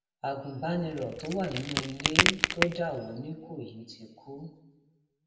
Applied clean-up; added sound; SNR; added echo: none; Crack; -5 dB; reverberation time 0.9 s.